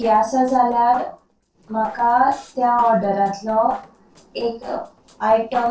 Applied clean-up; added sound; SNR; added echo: neural separator model SepFormer DNS4.